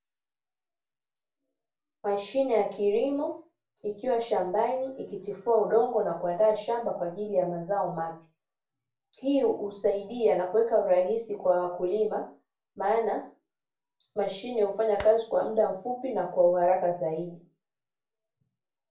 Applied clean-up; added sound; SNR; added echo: none; Clapping; 11 dB; reverberation time 0.3 s.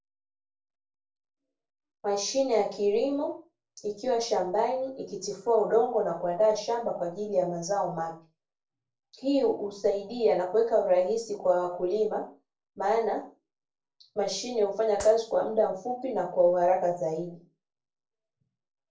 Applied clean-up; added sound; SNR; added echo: neural separator model SepFormer DNS4.